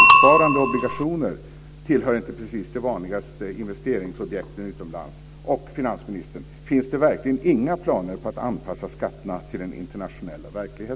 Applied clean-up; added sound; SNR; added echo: none; Bicycle bell; 1 dB; none.